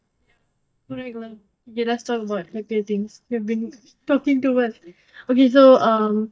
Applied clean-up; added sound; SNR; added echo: neural mask model DeepFilterNet 3.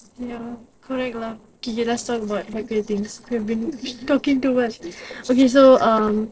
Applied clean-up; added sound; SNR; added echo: neural separator model SepFormer DNS4.